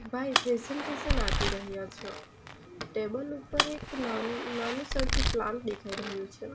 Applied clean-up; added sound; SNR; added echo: none; Domestic sounds, home sounds + Fire; -2 dB; none.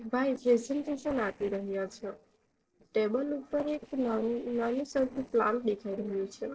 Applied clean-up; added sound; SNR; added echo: neural separator model SepFormer DNS4.